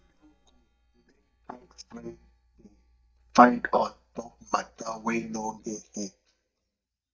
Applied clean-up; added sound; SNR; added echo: neural mask model DeepFilterNet 3.